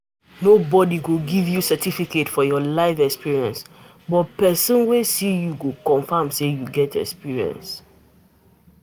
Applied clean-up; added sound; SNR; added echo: none; none; none; none.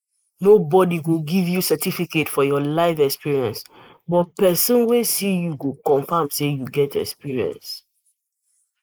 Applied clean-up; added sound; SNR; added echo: neural mask model Resemble Enhance denoiser.